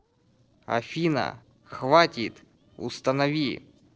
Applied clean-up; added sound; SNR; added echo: neural separator model SepFormer DNS4.